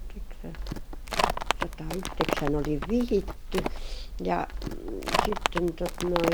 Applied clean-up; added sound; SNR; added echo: none; Livestock, farm animals, working animals; -1 dB; none.